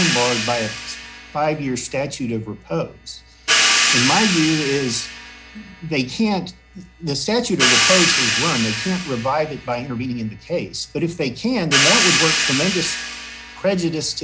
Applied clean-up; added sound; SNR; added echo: none; Hi-hat; 0 dB; none.